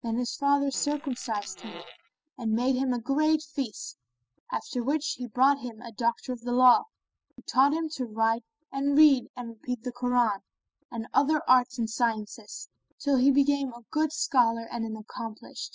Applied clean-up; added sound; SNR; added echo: classical method spectral subtraction.